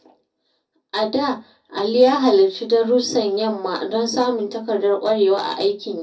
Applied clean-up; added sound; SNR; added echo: none; none; none; reverberation time 0.3 s.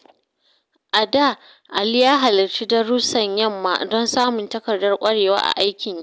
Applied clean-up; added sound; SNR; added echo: none; none; none; none.